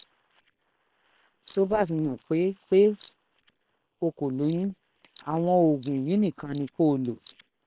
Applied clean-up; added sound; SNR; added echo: neural separator model SepFormer WHAM!.